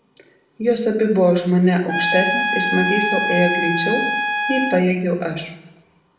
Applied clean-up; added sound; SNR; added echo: none; Trumpet; 2 dB; reverberation time 0.8 s.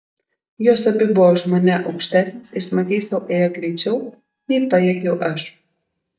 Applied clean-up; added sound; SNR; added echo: neural mask model DeepFilterNet 3.